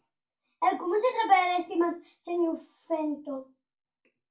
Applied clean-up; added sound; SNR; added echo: none; none; none; reverberation time 0.2 s.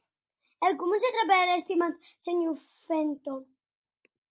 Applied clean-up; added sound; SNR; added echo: none; none; none; none.